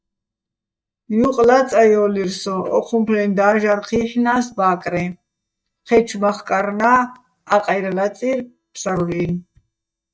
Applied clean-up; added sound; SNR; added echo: neural mask model DeepFilterNet 3.